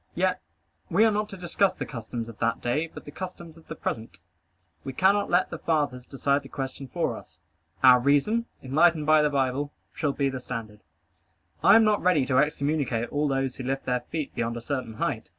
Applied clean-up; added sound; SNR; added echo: none; none; none; none.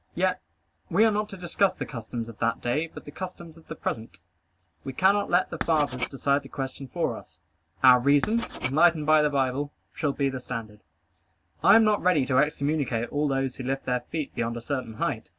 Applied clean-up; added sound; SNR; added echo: none; Writing; 9 dB; none.